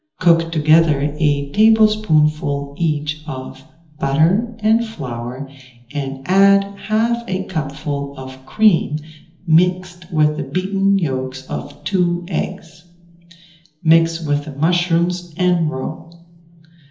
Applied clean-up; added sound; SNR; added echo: none; none; none; reverberation time 1.2 s.